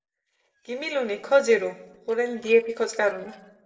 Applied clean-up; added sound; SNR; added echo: neural separator model SepFormer DNS4.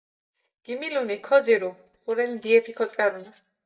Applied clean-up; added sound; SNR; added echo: neural mask model DeepFilterNet 3.